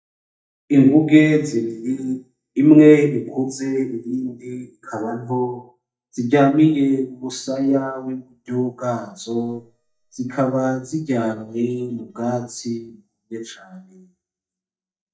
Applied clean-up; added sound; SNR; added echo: neural mask model DeepFilterNet 3.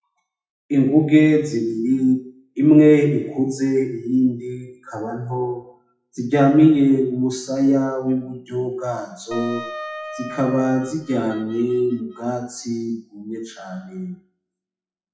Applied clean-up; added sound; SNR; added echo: classical method WPE with log-MMSE.